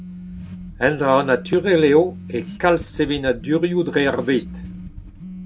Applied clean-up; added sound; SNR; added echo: none; Accelerating, revving, vroom / Car + Telephone; 14 dB; none.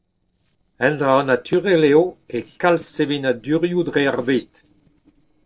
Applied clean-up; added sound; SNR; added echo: neural separator model SepFormer DNS4.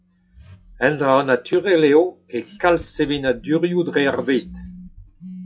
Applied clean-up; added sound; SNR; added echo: classical method log-MMSE.